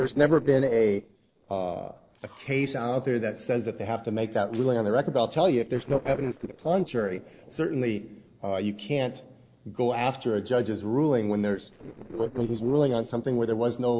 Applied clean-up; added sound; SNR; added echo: neural separator model SepFormer DNS4.